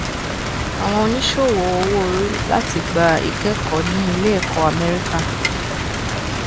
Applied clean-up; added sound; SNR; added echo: none; Rain; 2 dB; none.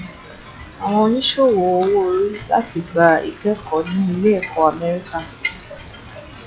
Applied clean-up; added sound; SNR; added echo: classical method log-MMSE.